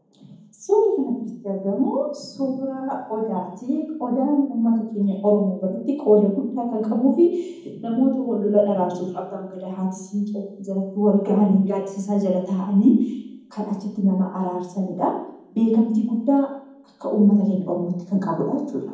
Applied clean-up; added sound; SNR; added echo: none; none; none; reverberation time 1.2 s.